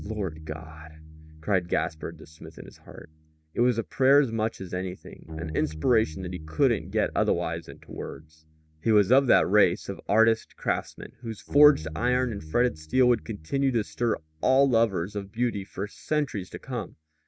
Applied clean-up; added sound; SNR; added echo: neural mask model RNNoise.